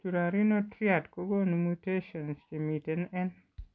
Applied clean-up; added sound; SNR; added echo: none; none; none; none.